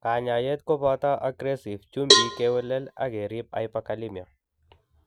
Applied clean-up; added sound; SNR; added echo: none; Cowbell; -3 dB; none.